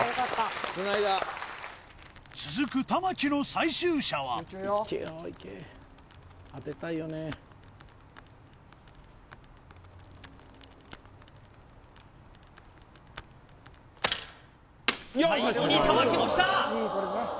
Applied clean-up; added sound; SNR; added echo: none; none; none; none.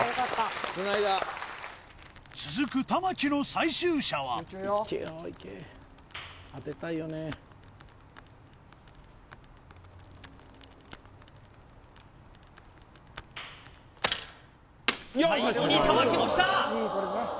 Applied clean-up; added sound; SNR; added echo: none; Clapping; 16 dB; none.